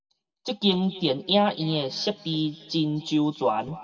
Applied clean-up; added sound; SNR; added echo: none; none; none; reverberation time 2.1 s.